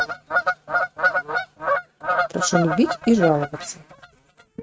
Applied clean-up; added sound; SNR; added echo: neural mask model RNNoise.